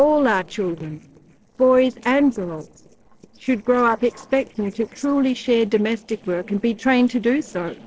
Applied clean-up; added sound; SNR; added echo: neural separator model SepFormer DNS4.